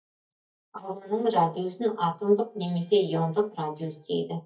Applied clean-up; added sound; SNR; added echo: neural mask model DeepFilterNet 3.